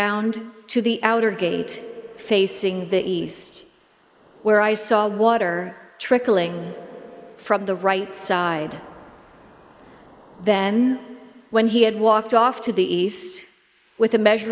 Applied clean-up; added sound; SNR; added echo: neural mask model Resemble Enhance denoiser.